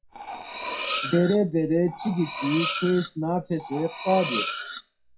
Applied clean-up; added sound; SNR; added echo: classical method WPE with log-MMSE.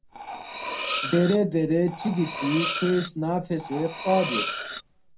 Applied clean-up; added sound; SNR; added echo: none; Cutlery, silverware; 7 dB; reverberation time 0.3 s.